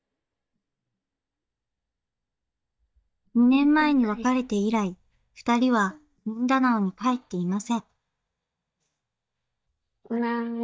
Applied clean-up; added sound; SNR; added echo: neural mask model DeepFilterNet 3.